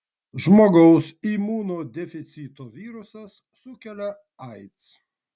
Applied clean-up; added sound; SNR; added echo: none; none; none; none.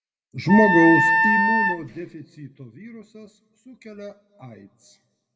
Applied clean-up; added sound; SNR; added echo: none; Wind instrument, woodwind instrument; -5 dB; reverberation time 1.0 s.